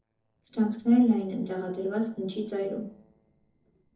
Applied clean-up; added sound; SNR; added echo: neural separator model SepFormer DNS4.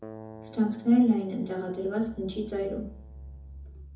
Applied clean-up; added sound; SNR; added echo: none; Keyboard (musical); 20 dB; reverberation time 0.6 s.